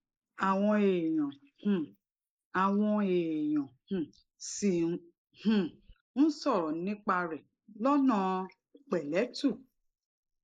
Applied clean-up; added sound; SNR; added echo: neural mask model Resemble Enhance denoiser.